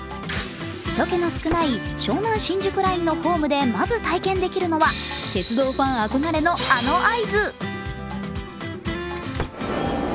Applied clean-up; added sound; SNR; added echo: none; Squeak / Slam / Wood; 13 dB; none.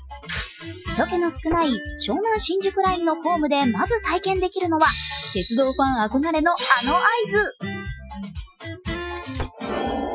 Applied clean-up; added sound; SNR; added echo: classical method Wiener filter.